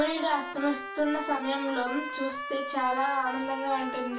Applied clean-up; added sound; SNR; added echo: none; Trumpet; 8 dB; reverberation time 0.1 s.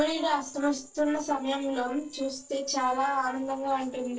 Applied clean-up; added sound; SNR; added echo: neural separator model SepFormer DNS4.